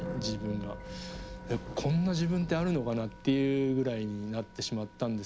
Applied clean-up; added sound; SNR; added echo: none; Musical instrument + Bicycle; 12 dB; none.